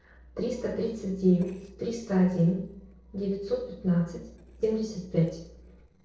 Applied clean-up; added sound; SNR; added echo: neural separator model SepFormer DNS4.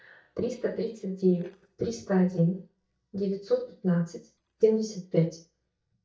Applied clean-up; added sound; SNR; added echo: neural mask model DeepFilterNet 3.